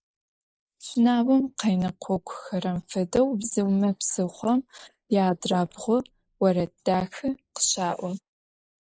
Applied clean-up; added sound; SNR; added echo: neural mask model Resemble Enhance denoiser.